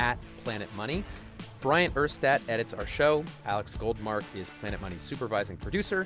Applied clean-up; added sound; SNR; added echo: none; none; none; none.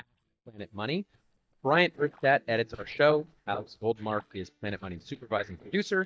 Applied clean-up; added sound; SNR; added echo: neural mask model DeepFilterNet 3.